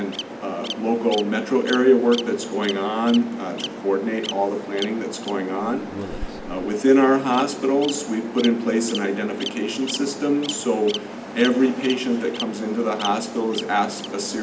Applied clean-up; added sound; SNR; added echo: none; Bird vocalization, bird call, bird song; 15 dB; none.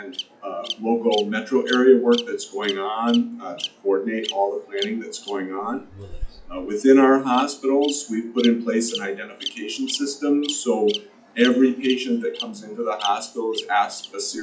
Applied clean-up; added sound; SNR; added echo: classical method log-MMSE.